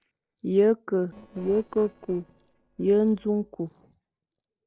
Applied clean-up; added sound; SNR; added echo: neural separator model SepFormer DNS4.